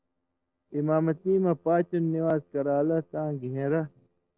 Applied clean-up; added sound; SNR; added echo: neural separator model SepFormer DNS4.